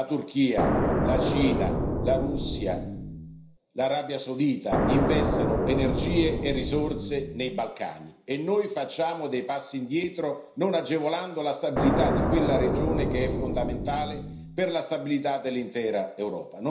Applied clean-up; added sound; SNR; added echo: none; Explosion; -2 dB; reverberation time 0.5 s.